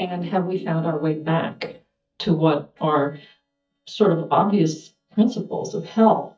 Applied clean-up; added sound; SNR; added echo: neural mask model DeepFilterNet 3.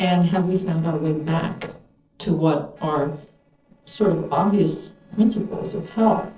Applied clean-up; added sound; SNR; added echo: neural separator model SepFormer DNS4.